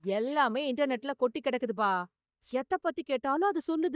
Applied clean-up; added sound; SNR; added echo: neural mask model DeepFilterNet 3.